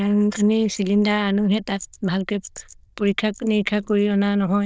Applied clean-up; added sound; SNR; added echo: neural diffusion model UNIVERSE++.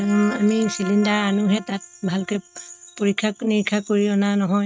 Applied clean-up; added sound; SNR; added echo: neural mask model RNNoise.